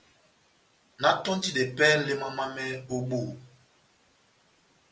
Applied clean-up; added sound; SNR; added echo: none; none; none; none.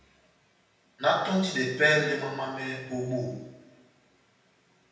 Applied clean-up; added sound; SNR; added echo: none; none; none; reverberation time 0.9 s.